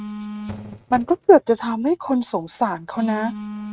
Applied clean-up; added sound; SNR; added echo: neural mask model RNNoise.